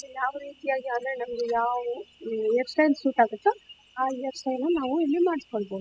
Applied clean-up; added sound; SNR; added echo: classical method spectral subtraction.